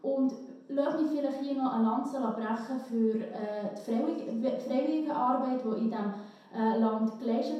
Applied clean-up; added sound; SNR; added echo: none; none; none; reverberation time 0.7 s.